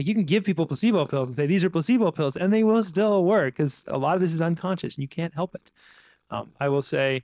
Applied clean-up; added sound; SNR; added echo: neural mask model DeepFilterNet 3.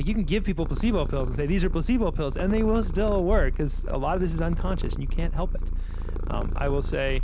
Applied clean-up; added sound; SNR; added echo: none; Purr; -1 dB; none.